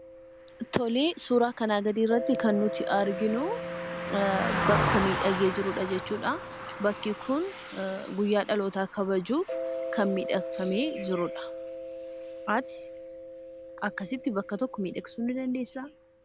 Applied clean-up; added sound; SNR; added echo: none; Mallet percussion + Car passing by; 6 dB; none.